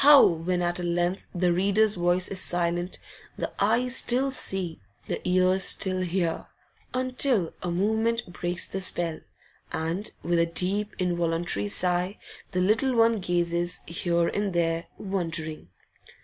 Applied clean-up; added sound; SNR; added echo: none; none; none; none.